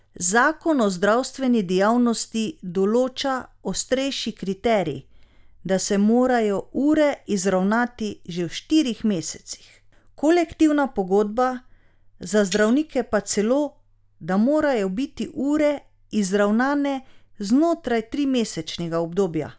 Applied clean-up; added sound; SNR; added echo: none; Shatter; 20 dB; none.